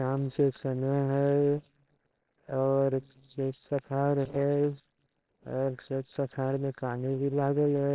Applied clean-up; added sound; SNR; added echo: neural separator model SepFormer WHAMR!.